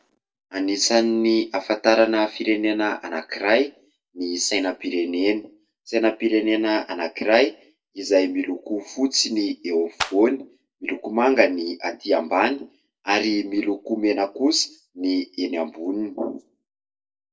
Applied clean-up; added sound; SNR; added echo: neural separator model SepFormer DNS4.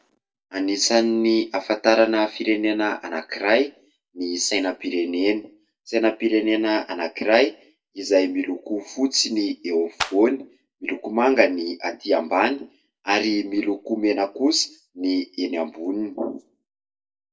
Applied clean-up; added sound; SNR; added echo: none; Clapping; 7 dB; reverberation time 0.1 s.